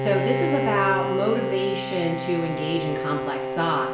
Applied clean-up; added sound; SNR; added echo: none; Bowed string instrument; 2 dB; reverberation time 0.7 s.